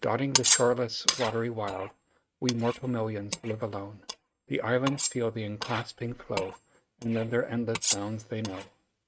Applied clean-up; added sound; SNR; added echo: neural mask model RNNoise.